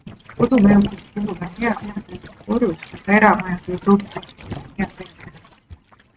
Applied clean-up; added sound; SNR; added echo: neural mask model RNNoise.